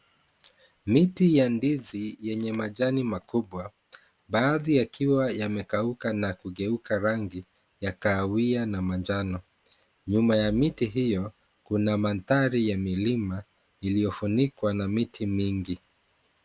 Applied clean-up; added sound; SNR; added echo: none; none; none; none.